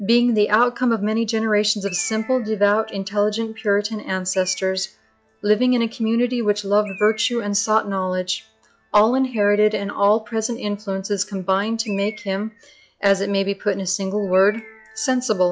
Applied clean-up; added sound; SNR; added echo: classical method log-MMSE.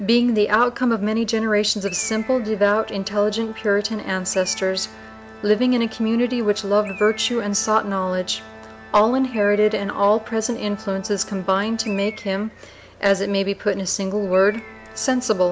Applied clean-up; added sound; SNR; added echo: none; Bird + Organ; 20 dB; none.